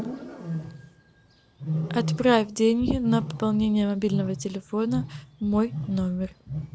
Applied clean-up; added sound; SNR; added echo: none; Wild animals; 8 dB; none.